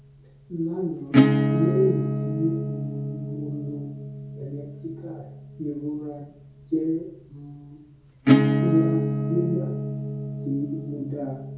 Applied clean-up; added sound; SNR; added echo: none; Acoustic guitar / Strum; -4 dB; reverberation time 0.6 s.